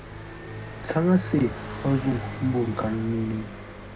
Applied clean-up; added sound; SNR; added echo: none; Car passing by; 9 dB; reverberation time 0.3 s.